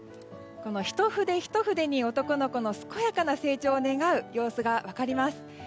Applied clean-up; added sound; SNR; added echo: none; none; none; none.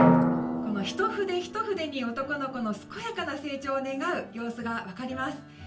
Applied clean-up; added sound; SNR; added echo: none; Drum; -1 dB; reverberation time 0.3 s.